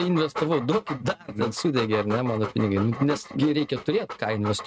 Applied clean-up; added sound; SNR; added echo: neural mask model RNNoise.